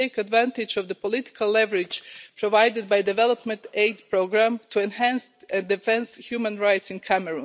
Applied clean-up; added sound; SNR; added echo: none; none; none; none.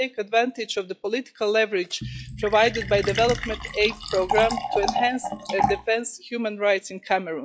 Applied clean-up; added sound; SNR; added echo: classical method log-MMSE.